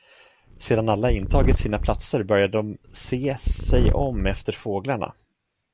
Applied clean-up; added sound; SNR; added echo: none; Purr; -1 dB; none.